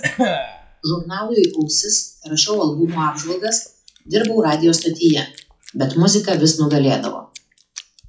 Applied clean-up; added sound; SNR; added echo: classical method WPE with log-MMSE.